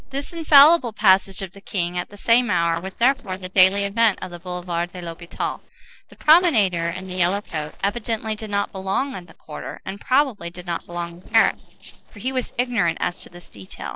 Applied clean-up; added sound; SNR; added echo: neural separator model SepFormer DNS4.